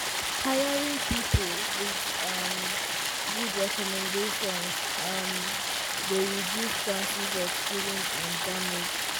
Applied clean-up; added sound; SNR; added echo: none; Stream; -4 dB; none.